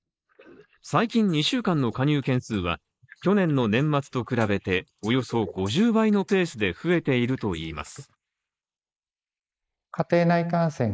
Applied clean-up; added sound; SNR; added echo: neural mask model Resemble Enhance denoiser.